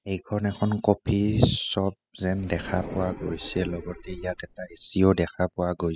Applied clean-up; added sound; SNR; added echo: classical method spectral subtraction.